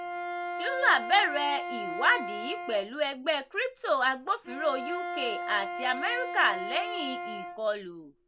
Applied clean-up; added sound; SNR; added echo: none; Bowed string instrument; 7 dB; none.